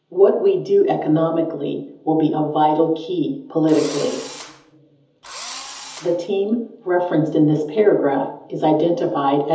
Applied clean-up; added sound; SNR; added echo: none; Engine / Drill; 16 dB; reverberation time 1.2 s.